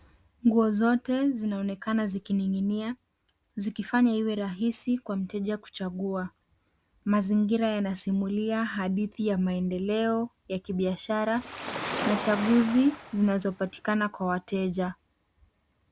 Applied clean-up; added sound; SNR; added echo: none; Waves, surf; 8 dB; none.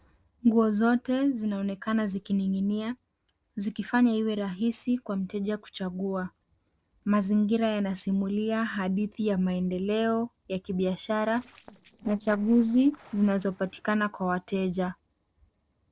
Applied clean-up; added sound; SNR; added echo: neural separator model SepFormer DNS4.